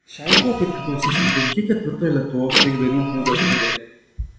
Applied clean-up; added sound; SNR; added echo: none; Printer; -3 dB; reverberation time 1.0 s.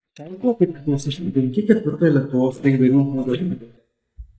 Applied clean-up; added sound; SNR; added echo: neural mask model DeepFilterNet 3.